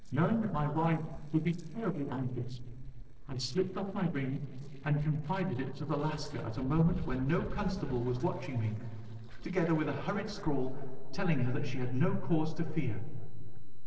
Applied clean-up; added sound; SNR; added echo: neural separator model SepFormer DNS4.